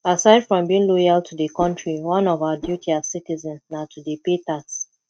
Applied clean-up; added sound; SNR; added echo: neural mask model RNNoise.